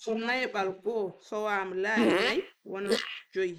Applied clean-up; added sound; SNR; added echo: neural mask model Resemble Enhance denoiser.